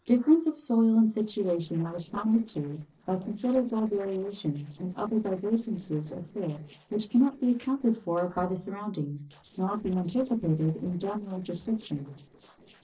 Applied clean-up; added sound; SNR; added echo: neural separator model SepFormer DNS4.